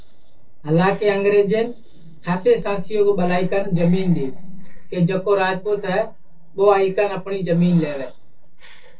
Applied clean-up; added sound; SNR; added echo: neural separator model SepFormer DNS4.